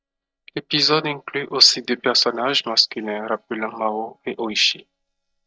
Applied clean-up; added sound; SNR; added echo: neural mask model DeepFilterNet 3.